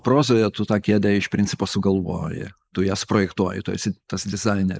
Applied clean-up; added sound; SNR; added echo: neural mask model Resemble Enhance denoiser.